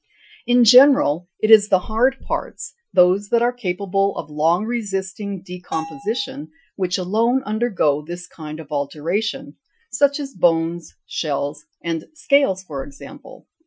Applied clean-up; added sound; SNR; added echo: classical method Wiener filter.